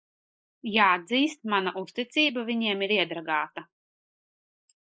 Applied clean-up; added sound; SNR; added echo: neural mask model Resemble Enhance denoiser.